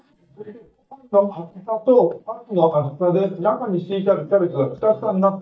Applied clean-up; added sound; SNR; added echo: neural mask model DeepFilterNet 3.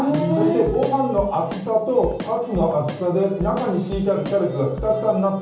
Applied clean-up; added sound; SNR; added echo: none; Drum kit; 14 dB; reverberation time 0.7 s.